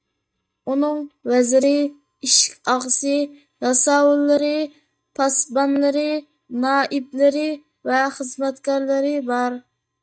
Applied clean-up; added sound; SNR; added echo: neural mask model DeepFilterNet 3.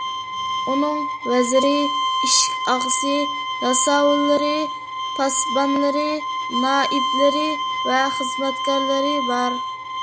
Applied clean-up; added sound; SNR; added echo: none; Bowed string instrument; 2 dB; none.